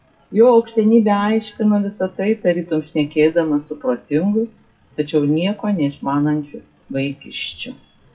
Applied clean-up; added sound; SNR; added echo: classical method WPE with log-MMSE.